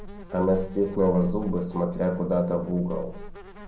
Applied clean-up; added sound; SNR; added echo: none; Insect; 12 dB; reverberation time 0.5 s.